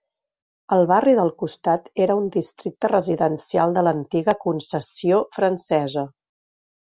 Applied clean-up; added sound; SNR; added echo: none; none; none; none.